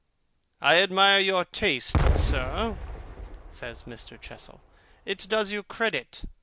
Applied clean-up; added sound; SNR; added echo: none; Explosion; 2 dB; none.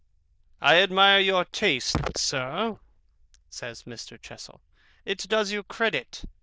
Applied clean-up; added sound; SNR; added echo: neural diffusion model UNIVERSE++.